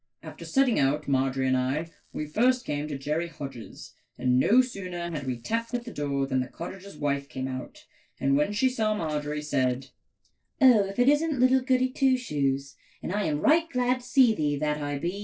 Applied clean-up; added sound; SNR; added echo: neural separator model SepFormer DNS4.